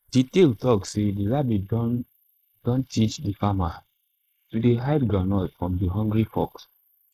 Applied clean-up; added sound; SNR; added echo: neural mask model Resemble Enhance denoiser.